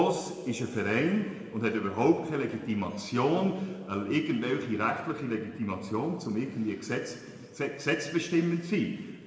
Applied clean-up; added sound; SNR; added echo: none; none; none; reverberation time 1.6 s.